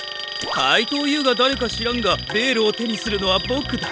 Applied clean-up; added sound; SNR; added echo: none; Alarm; 9 dB; none.